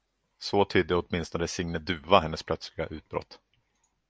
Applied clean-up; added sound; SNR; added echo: none; none; none; none.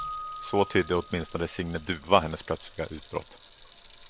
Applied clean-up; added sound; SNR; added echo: none; Sink (filling or washing) / Water tap, faucet + Keyboard (musical); 13 dB; none.